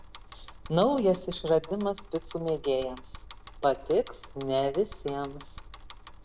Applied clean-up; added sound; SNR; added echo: none; Bicycle; 15 dB; none.